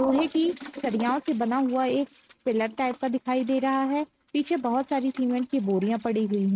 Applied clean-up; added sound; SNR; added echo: neural mask model RNNoise.